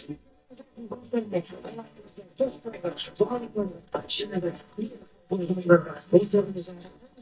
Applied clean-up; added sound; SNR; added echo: neural mask model DeepFilterNet 3.